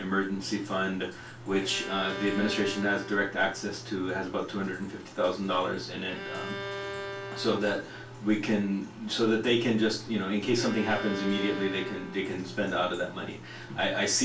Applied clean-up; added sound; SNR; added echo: none; Bowed string instrument; 13 dB; reverberation time 0.2 s.